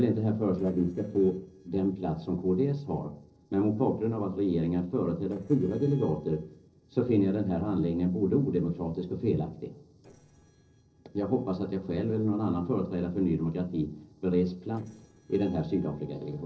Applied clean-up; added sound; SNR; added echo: neural separator model SepFormer DNS4.